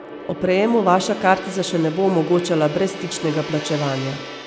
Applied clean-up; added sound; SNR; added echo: none; Gong; 12 dB; none.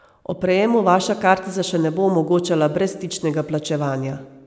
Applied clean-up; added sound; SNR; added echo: none; none; none; none.